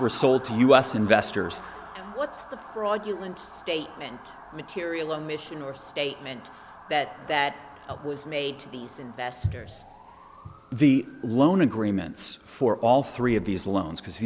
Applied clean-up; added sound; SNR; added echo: none; Motor vehicle (road) / Siren; 19 dB; none.